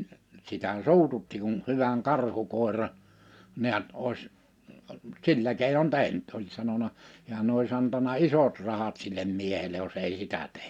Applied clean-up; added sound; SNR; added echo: none; none; none; none.